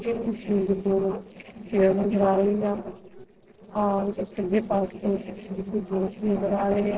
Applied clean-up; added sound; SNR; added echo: neural separator model SepFormer DNS4.